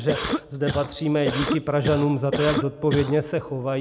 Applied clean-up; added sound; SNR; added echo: none; Cough; 5 dB; none.